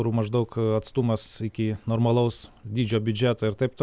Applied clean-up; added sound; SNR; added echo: none; none; none; none.